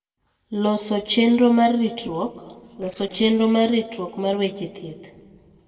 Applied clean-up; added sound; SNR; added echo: neural separator model SepFormer DNS4.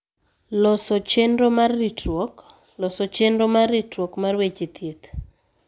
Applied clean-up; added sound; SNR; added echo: none; none; none; none.